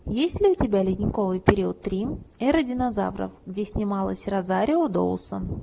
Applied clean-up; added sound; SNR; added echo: none; none; none; none.